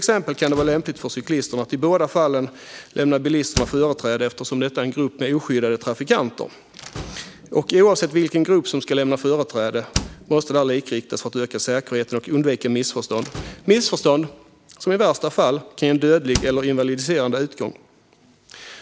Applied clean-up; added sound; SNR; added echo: none; Slam; 16 dB; none.